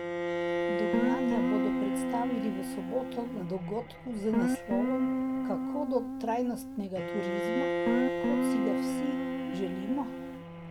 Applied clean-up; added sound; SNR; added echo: none; Bowed string instrument + Guitar; -4 dB; none.